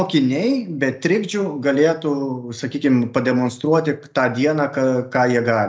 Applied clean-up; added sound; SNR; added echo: none; none; none; none.